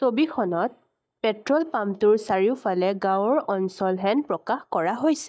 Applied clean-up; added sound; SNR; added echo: neural mask model DeepFilterNet 3.